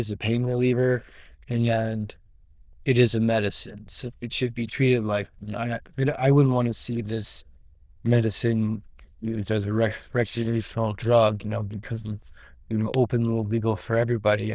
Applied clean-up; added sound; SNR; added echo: neural diffusion model UNIVERSE++.